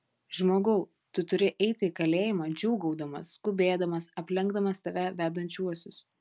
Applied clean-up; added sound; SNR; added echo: none; none; none; none.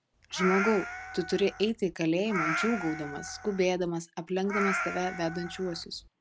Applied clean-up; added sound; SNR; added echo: none; Meow; 6 dB; none.